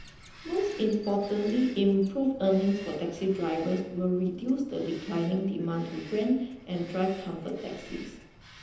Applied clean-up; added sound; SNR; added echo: none; Bird vocalization, bird call, bird song; 20 dB; reverberation time 0.9 s.